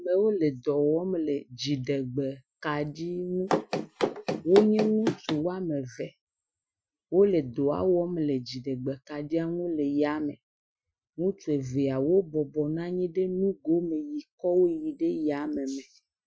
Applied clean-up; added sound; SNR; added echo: classical method Wiener filter.